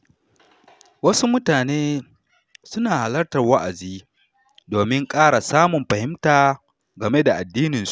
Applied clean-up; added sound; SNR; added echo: none; none; none; none.